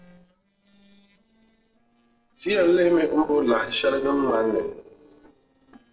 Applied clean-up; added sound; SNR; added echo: neural separator model SepFormer DNS4.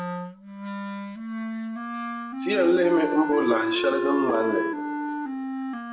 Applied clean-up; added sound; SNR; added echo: none; Wind instrument, woodwind instrument; 3 dB; reverberation time 1.4 s.